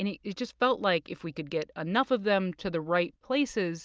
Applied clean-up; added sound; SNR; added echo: none; none; none; none.